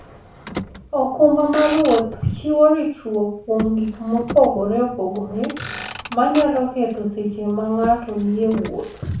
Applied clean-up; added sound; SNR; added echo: none; Motor vehicle (road); 13 dB; reverberation time 0.4 s.